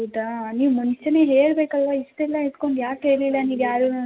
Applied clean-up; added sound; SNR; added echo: none; none; none; none.